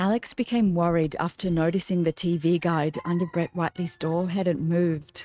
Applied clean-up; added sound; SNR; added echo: neural mask model RNNoise.